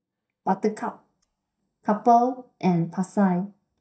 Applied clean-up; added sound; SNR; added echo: neural mask model DeepFilterNet 3.